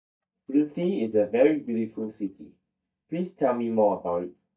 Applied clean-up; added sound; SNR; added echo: neural mask model DeepFilterNet 3.